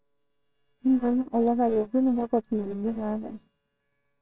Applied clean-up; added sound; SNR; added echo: neural separator model SepFormer WHAMR!.